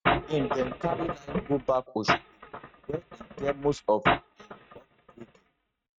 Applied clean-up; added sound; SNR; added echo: neural mask model RNNoise.